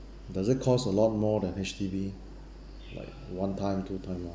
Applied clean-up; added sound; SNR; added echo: none; none; none; none.